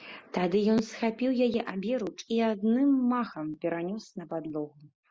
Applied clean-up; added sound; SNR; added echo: none; none; none; none.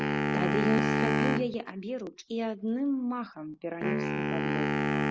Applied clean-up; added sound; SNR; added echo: none; Wind instrument, woodwind instrument; -3 dB; none.